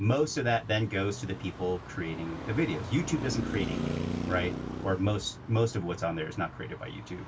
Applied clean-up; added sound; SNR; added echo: none; Traffic noise, roadway noise; 7 dB; reverberation time 0.1 s.